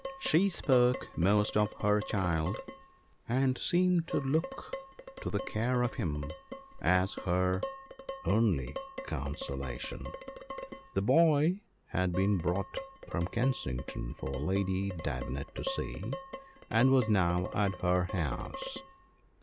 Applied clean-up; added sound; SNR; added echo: none; Dishes, pots, and pans; 13 dB; none.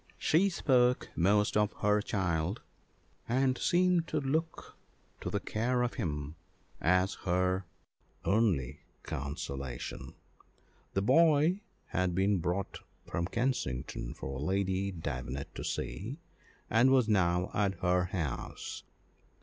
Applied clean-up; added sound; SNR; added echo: none; none; none; none.